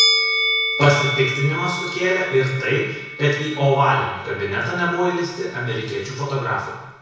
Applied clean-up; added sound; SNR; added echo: none; Musical instrument; 4 dB; reverberation time 1.0 s.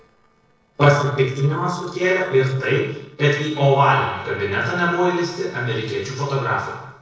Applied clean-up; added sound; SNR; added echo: neural separator model SepFormer DNS4.